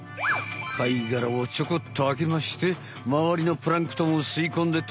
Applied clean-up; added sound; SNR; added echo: none; none; none; none.